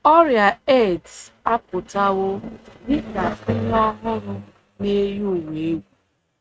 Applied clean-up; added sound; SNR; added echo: neural mask model RNNoise.